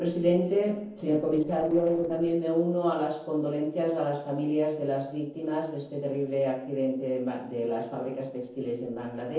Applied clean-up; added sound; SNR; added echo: neural separator model SepFormer DNS4.